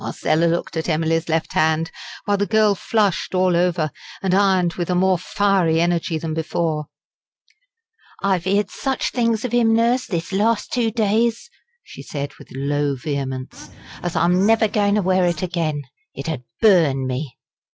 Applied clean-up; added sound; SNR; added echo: none; Bird / Fowl; 20 dB; none.